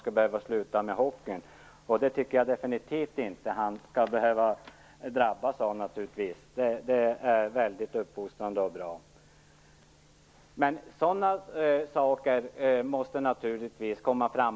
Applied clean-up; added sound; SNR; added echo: none; none; none; none.